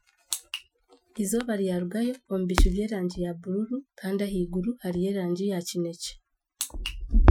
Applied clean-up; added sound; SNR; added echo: classical method Wiener filter.